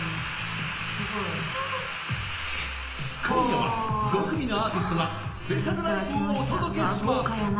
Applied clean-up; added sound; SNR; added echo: none; none; none; reverberation time 0.8 s.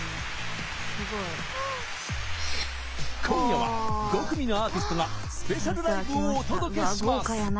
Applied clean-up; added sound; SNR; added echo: none; none; none; none.